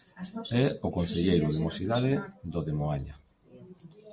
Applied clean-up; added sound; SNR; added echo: none; none; none; none.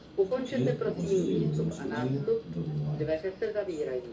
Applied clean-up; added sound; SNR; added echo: none; Subway, metro, underground; -1 dB; reverberation time 0.6 s.